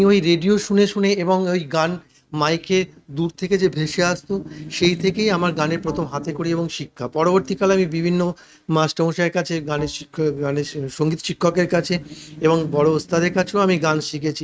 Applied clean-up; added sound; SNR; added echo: neural mask model RNNoise.